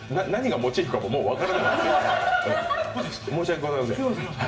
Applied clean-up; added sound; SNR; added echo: none; none; none; reverberation time 1.1 s.